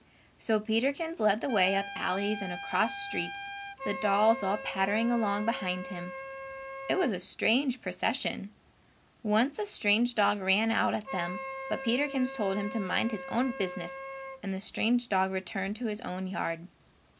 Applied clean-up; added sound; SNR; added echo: none; Trumpet + Wind instrument, woodwind instrument; 12 dB; none.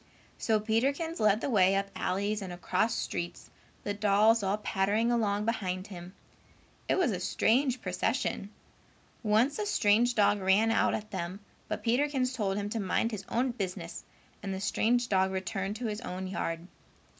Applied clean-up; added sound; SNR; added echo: none; none; none; none.